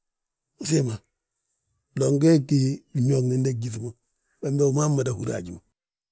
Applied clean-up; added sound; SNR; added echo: none; none; none; none.